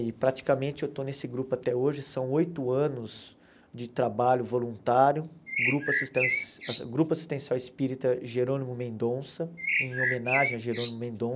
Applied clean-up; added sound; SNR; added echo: none; Bird; 2 dB; none.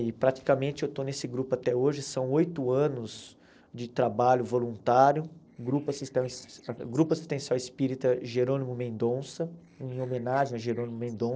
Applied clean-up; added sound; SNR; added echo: neural separator model SepFormer DNS4.